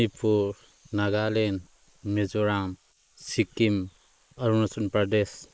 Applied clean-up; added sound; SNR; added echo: neural mask model Resemble Enhance denoiser.